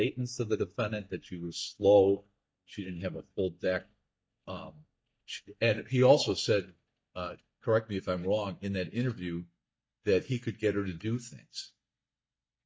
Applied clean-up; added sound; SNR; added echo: neural mask model DeepFilterNet 3.